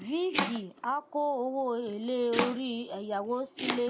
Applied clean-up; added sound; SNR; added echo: none; Domestic sounds, home sounds; 6 dB; none.